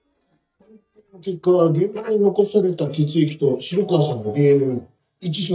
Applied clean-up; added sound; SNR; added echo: neural mask model DeepFilterNet 3.